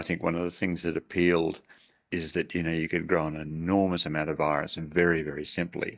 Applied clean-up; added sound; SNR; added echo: neural mask model DeepFilterNet 3.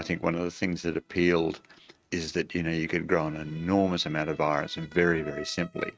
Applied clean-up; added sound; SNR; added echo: neural mask model RNNoise.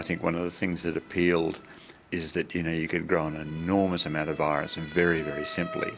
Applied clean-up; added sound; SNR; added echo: none; Motor vehicle (road) / Siren; 17 dB; none.